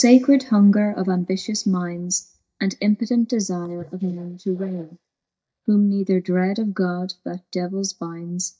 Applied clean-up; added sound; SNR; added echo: neural mask model DeepFilterNet 3.